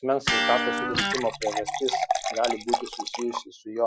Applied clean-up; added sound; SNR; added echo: classical method Wiener filter.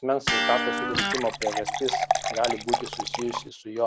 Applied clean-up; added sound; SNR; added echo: none; Fill (with liquid) / Water + Electric guitar; -2 dB; none.